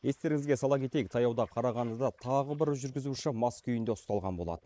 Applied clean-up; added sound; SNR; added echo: neural mask model Resemble Enhance denoiser.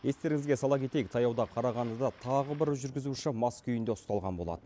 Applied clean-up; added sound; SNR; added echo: none; none; none; none.